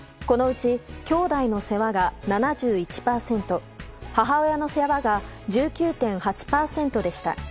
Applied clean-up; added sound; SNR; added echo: none; none; none; none.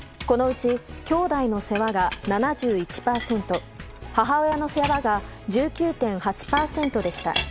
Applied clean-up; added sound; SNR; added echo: none; Chink, clink; 14 dB; none.